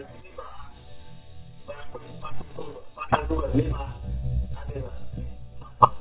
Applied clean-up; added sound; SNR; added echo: neural mask model DeepFilterNet 3.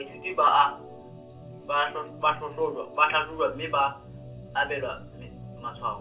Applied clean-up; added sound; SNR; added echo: none; Organ; 16 dB; reverberation time 0.2 s.